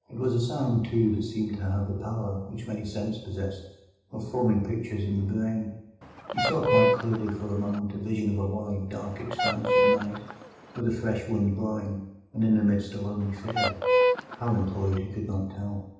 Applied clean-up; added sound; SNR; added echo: none; Fowl; -2 dB; reverberation time 0.8 s.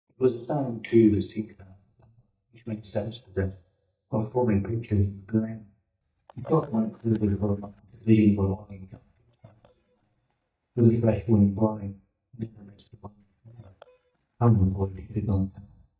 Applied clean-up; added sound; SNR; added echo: neural mask model DeepFilterNet 3.